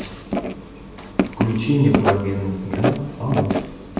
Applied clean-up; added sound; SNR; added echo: none; Writing; 1 dB; reverberation time 1.0 s.